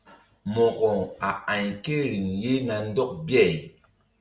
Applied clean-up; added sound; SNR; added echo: none; none; none; none.